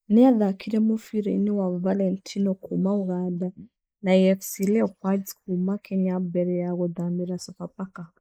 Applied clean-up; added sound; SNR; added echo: neural mask model Resemble Enhance denoiser.